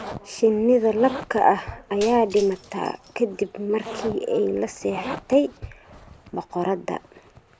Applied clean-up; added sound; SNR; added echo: none; Shatter + Zipper (clothing); 16 dB; none.